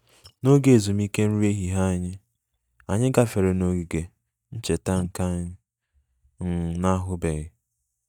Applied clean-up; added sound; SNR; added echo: neural mask model DeepFilterNet 3.